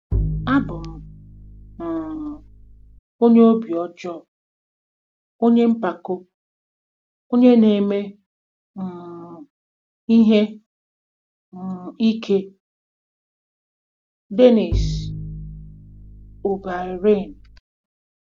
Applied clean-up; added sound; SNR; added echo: none; Bowed string instrument; 7 dB; none.